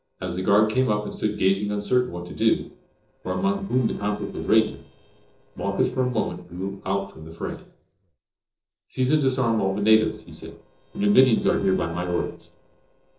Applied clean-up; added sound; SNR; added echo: neural separator model SepFormer DNS4.